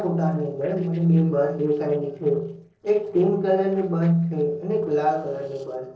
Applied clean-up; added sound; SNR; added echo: neural separator model SepFormer DNS4.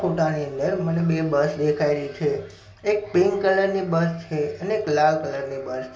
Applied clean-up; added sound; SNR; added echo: none; none; none; none.